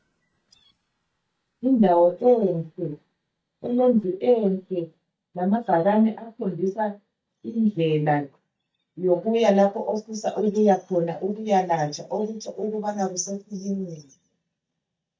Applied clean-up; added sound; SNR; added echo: neural mask model DeepFilterNet 3.